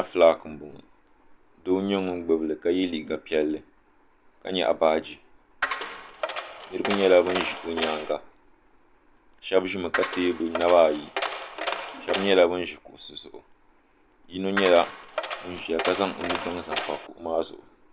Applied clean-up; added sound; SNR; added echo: none; Coin (dropping); 6 dB; none.